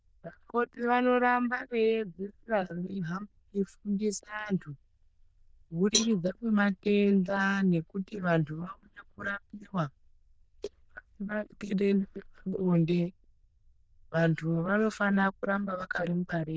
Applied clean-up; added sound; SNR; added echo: neural diffusion model UNIVERSE++.